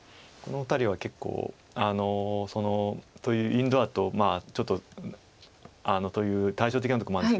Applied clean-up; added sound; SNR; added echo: none; none; none; none.